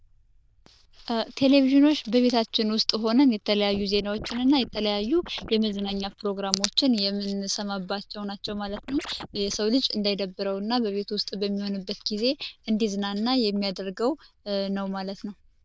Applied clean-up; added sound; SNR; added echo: neural diffusion model UNIVERSE++.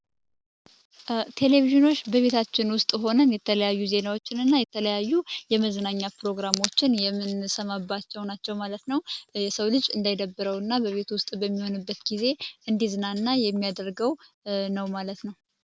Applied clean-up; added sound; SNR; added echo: none; none; none; none.